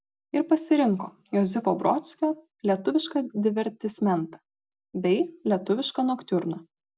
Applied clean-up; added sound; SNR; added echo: none; none; none; none.